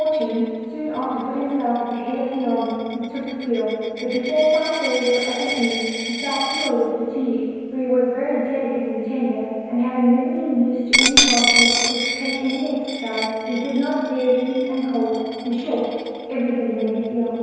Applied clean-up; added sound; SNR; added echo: none; Coin (dropping); 5 dB; reverberation time 1.9 s.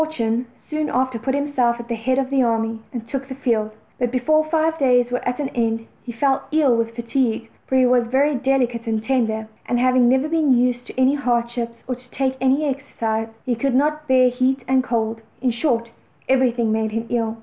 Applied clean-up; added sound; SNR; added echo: none; none; none; none.